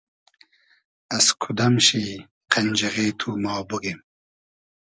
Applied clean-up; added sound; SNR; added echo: none; none; none; none.